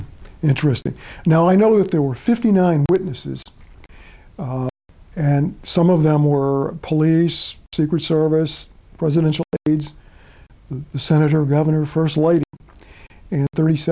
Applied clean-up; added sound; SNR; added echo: none; none; none; none.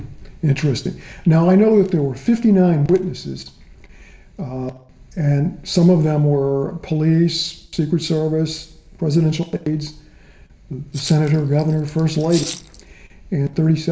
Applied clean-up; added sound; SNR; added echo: none; Rattle (instrument); 16 dB; reverberation time 0.6 s.